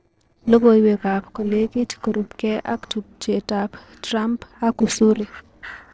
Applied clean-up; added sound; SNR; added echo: neural separator model SepFormer DNS4.